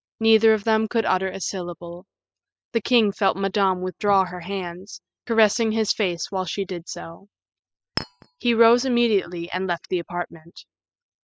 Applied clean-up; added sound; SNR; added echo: classical method spectral subtraction.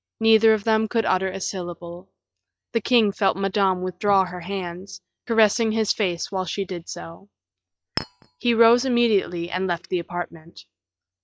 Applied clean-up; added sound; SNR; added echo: classical method log-MMSE.